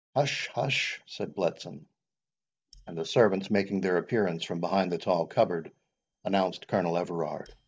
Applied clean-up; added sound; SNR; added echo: neural mask model DeepFilterNet 3.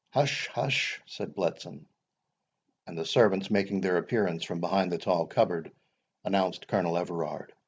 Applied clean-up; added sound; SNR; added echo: none; none; none; none.